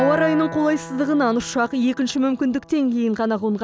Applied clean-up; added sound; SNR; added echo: none; Acoustic guitar; 14 dB; none.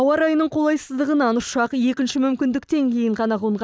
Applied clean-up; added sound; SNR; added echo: neural mask model Resemble Enhance denoiser.